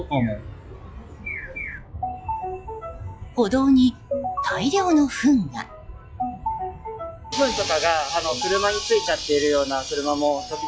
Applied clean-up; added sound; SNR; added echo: classical method log-MMSE.